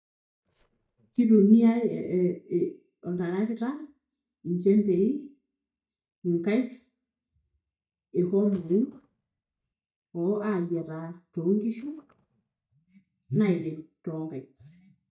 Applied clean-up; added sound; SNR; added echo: neural mask model DeepFilterNet 3.